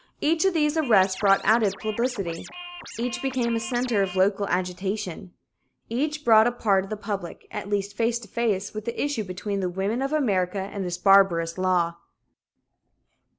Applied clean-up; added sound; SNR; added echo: none; Scratching (performance technique); 13 dB; none.